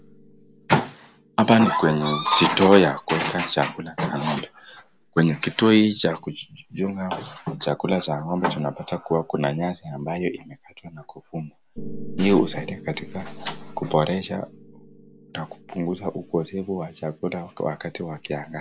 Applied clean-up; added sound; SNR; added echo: none; Piano; 18 dB; none.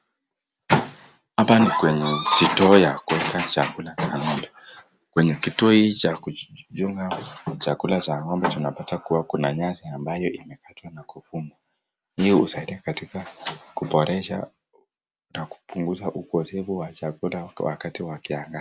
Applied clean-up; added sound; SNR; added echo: none; none; none; none.